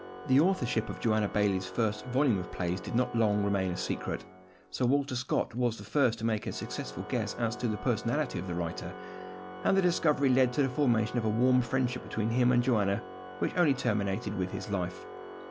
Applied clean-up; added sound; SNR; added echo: none; Organ; 14 dB; none.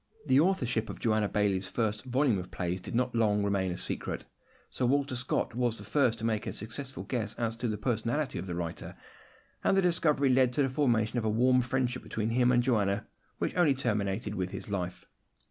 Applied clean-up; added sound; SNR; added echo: none; none; none; none.